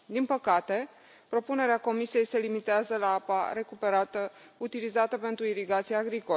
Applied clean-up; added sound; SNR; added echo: none; none; none; none.